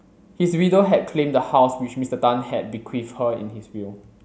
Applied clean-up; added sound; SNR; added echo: none; none; none; none.